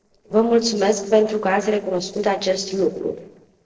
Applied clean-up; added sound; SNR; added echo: neural separator model SepFormer DNS4.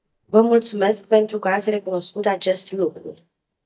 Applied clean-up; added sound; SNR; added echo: neural mask model DeepFilterNet 3.